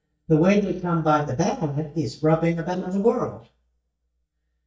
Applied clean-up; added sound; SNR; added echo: neural mask model DeepFilterNet 3.